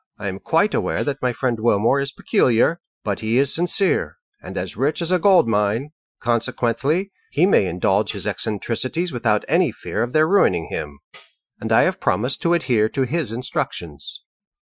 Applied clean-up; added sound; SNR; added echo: classical method Wiener filter.